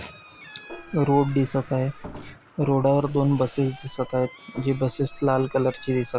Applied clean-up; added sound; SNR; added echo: none; Gong + Squeak / Slam; 18 dB; none.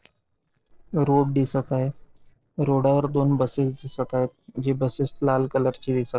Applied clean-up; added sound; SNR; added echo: neural separator model SepFormer DNS4.